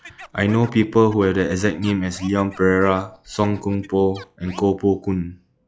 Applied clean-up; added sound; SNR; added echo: classical method log-MMSE.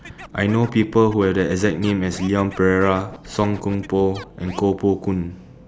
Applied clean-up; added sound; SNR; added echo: none; Scratching (performance technique); 20 dB; none.